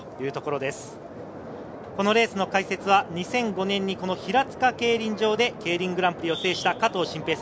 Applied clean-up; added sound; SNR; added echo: none; none; none; none.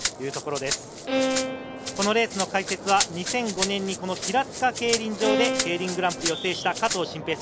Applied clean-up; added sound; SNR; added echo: none; Rattle (instrument) + Bowed string instrument; 3 dB; none.